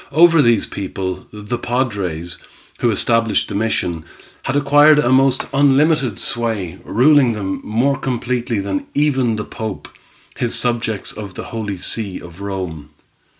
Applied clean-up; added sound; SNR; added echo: none; none; none; none.